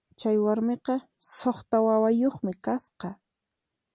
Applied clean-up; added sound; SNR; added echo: none; none; none; none.